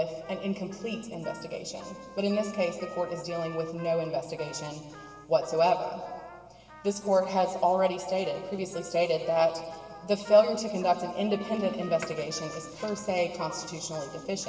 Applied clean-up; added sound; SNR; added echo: none; Trumpet; 20 dB; reverberation time 1.9 s.